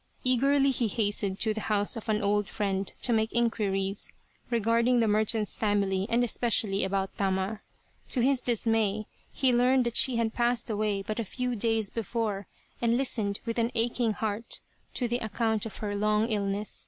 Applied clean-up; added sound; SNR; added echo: none; none; none; none.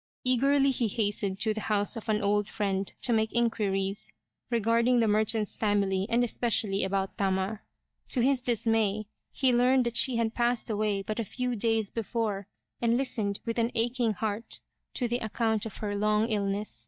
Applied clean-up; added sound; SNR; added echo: neural mask model DeepFilterNet 3.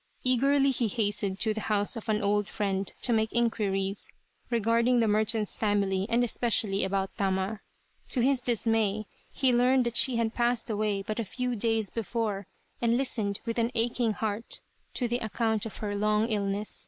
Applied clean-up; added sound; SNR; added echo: neural mask model Resemble Enhance denoiser.